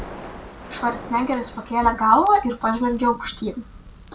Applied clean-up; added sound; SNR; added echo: none; Crackle; 15 dB; none.